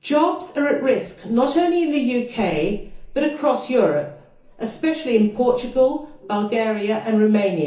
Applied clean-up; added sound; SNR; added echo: none; none; none; reverberation time 0.7 s.